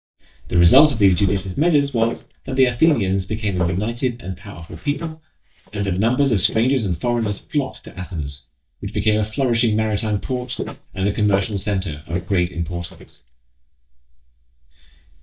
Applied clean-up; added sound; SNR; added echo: neural mask model DeepFilterNet 3.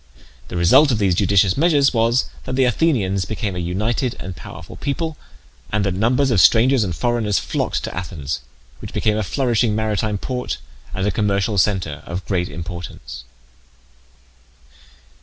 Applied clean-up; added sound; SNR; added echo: none; none; none; none.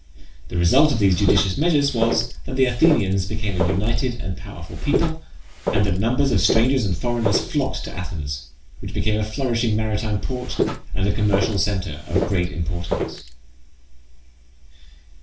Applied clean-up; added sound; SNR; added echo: none; Walk, footsteps; 7 dB; reverberation time 0.3 s.